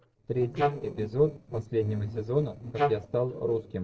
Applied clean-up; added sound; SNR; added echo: neural separator model SepFormer DNS4.